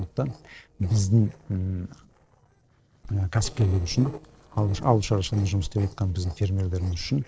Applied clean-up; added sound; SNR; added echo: neural separator model SepFormer DNS4.